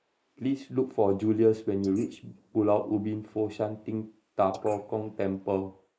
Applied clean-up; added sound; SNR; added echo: neural mask model Resemble Enhance denoiser.